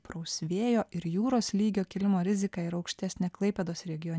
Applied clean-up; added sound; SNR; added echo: none; none; none; none.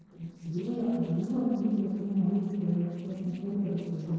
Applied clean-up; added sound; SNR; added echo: neural separator model SepFormer DNS4.